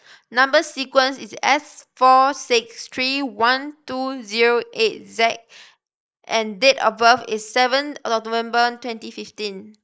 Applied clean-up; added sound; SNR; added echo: neural mask model Resemble Enhance denoiser.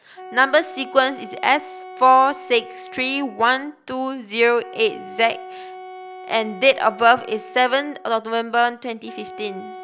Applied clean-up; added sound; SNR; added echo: none; Wind instrument, woodwind instrument; 17 dB; none.